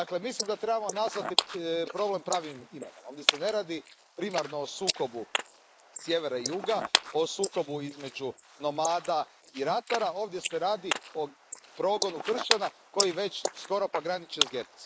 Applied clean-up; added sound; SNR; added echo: neural mask model Resemble Enhance denoiser.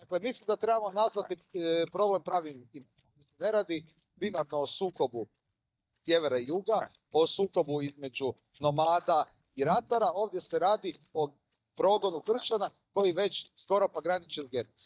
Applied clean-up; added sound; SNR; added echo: neural mask model DeepFilterNet 3.